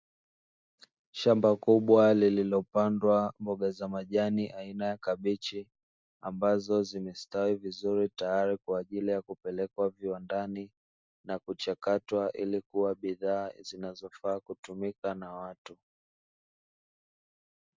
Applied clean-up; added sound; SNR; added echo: none; none; none; none.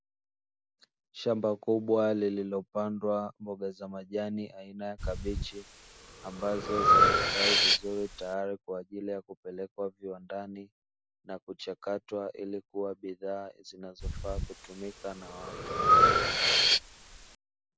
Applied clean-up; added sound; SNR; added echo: none; Breathing; -4 dB; none.